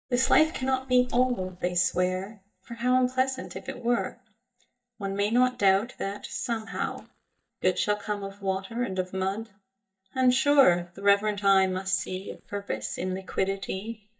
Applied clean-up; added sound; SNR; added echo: neural mask model DeepFilterNet 3.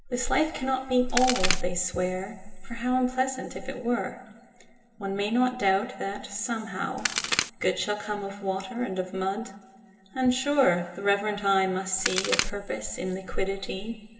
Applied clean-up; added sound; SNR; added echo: none; Crack; 0 dB; reverberation time 1.9 s.